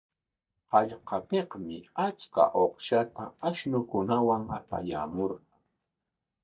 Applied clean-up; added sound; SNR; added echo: neural mask model DeepFilterNet 3.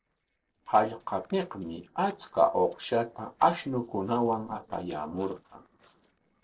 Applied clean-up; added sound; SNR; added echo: neural separator model SepFormer DNS4.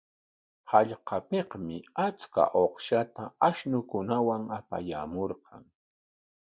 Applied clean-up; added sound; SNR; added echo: none; none; none; none.